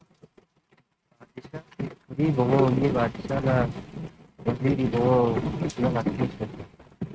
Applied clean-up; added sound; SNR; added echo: neural mask model RNNoise.